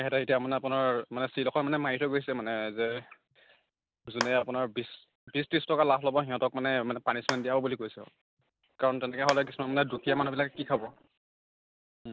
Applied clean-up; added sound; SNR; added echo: none; Clapping; 10 dB; none.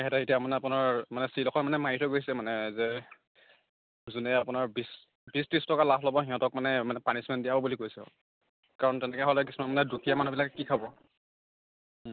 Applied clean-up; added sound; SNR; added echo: none; none; none; none.